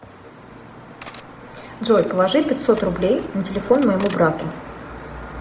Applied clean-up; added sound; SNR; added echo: none; Cutlery, silverware; 20 dB; none.